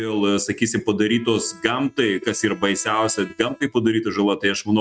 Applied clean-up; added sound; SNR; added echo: neural mask model RNNoise.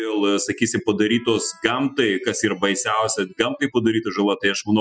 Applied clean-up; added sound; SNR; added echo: classical method spectral subtraction.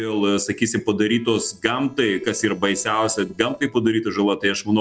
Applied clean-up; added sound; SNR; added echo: neural separator model SepFormer DNS4.